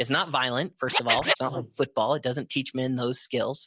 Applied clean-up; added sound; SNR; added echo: neural mask model Resemble Enhance denoiser.